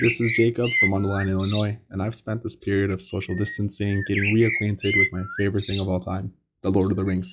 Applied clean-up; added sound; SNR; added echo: classical method log-MMSE.